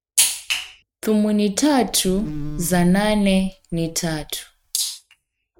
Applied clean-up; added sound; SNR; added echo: neural mask model RNNoise.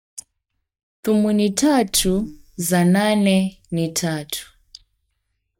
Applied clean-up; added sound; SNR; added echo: neural mask model DeepFilterNet 3.